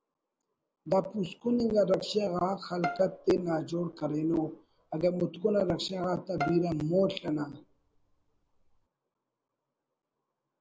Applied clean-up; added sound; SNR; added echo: none; Bowed string instrument; 12 dB; none.